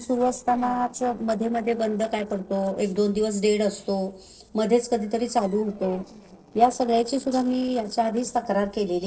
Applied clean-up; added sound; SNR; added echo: neural separator model SepFormer DNS4.